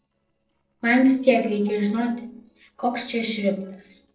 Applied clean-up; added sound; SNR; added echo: neural separator model SepFormer DNS4.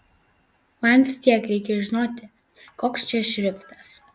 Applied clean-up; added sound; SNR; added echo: none; none; none; none.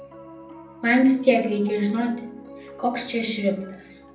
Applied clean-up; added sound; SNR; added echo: none; Piano; 19 dB; reverberation time 0.6 s.